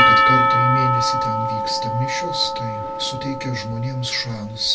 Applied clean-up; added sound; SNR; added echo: none; Percussion; -5 dB; reverberation time 0.2 s.